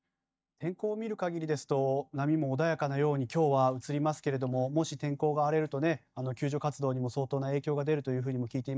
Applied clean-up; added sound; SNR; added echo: neural mask model DeepFilterNet 3.